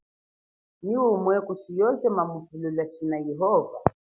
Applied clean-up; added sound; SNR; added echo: none; none; none; none.